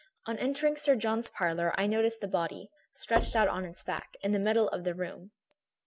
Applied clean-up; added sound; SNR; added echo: none; Knock / Wood; 8 dB; none.